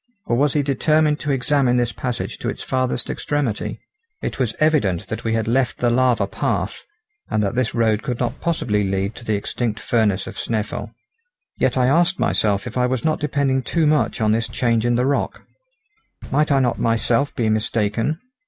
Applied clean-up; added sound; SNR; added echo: none; Knock; 18 dB; none.